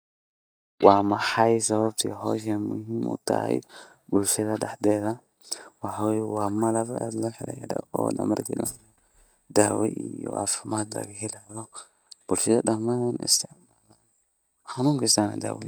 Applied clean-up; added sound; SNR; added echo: neural mask model DeepFilterNet 3.